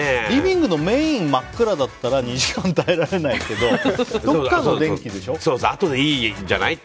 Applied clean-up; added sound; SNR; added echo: none; none; none; none.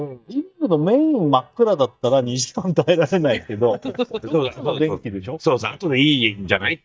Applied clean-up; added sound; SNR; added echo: neural mask model DeepFilterNet 3.